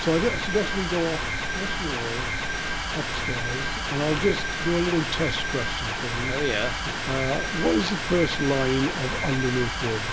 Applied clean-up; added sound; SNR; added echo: none; Mechanisms; 1 dB; none.